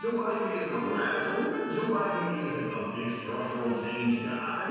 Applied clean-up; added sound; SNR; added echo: none; Trumpet; 12 dB; reverberation time 1.9 s.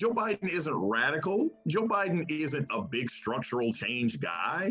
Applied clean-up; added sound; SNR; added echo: none; none; none; none.